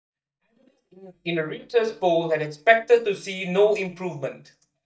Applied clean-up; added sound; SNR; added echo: neural mask model DeepFilterNet 3.